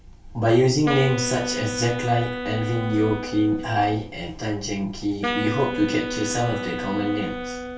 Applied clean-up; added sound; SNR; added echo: none; Wind instrument, woodwind instrument; 7 dB; reverberation time 0.2 s.